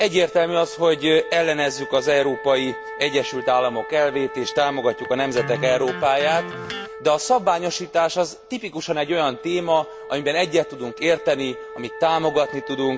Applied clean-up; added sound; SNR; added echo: none; Electric guitar + Wind instrument, woodwind instrument; 13 dB; none.